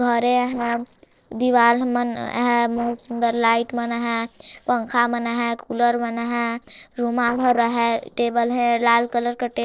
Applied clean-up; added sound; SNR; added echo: neural separator model SepFormer DNS4.